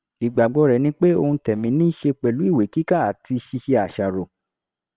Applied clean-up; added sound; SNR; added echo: neural separator model SepFormer WHAM!.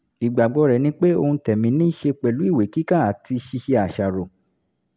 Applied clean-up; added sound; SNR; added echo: none; none; none; none.